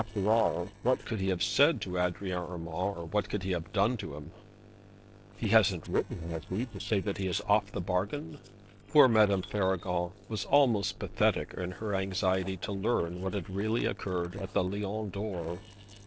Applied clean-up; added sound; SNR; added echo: neural separator model SepFormer DNS4.